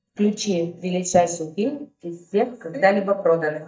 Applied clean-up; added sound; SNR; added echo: neural mask model DeepFilterNet 3.